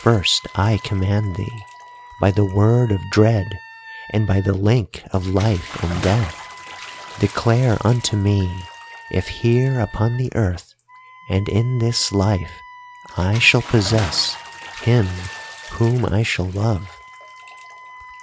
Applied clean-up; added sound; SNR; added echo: none; Bathtub (filling or washing) / Splash, splatter + Wind instrument, woodwind instrument; 17 dB; none.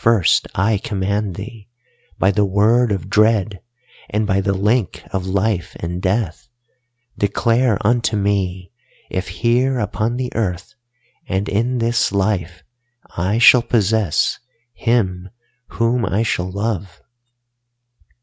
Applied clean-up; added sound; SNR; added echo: none; none; none; none.